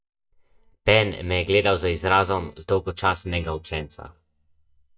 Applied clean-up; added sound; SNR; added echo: neural mask model DeepFilterNet 3.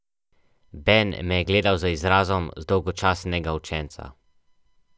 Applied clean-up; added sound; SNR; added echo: none; none; none; none.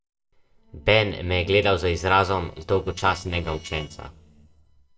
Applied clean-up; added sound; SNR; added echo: neural separator model SepFormer DNS4.